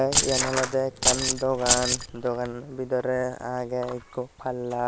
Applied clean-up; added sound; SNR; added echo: none; Keys jangling; -3 dB; none.